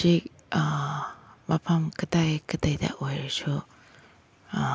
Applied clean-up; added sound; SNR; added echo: none; none; none; none.